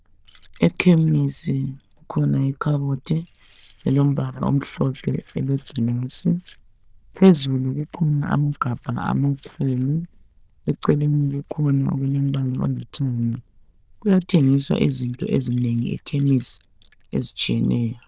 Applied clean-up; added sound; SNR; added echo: neural diffusion model UNIVERSE++.